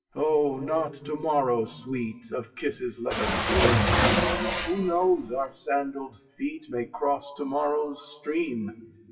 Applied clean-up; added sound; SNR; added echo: classical method WPE with log-MMSE.